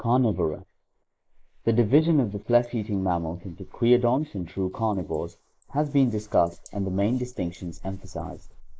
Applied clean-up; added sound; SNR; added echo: neural mask model Resemble Enhance denoiser.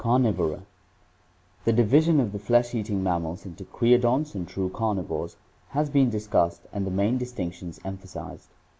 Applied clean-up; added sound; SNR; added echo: none; none; none; none.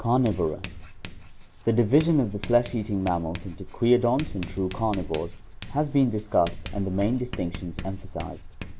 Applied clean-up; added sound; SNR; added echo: none; Writing; 11 dB; none.